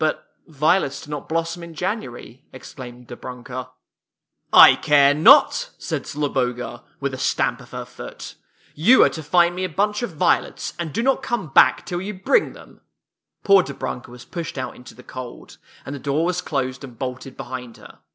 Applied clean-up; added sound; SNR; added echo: none; none; none; none.